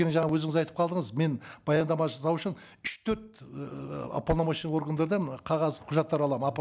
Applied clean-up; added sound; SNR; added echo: none; none; none; none.